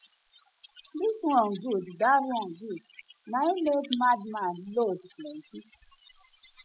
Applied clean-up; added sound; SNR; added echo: classical method spectral subtraction.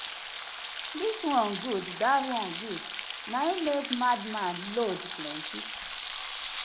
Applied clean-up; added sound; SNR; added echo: none; Frying (food); 2 dB; none.